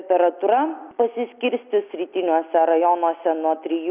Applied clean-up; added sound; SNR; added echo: none; none; none; none.